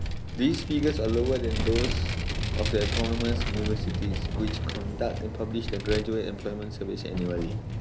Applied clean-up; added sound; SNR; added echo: none; Vehicle; 0 dB; none.